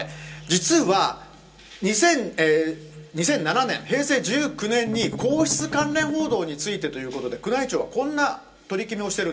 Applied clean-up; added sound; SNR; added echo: none; Strum; 10 dB; reverberation time 0.2 s.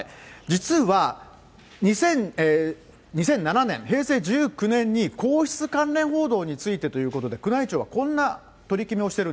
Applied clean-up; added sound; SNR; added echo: none; none; none; none.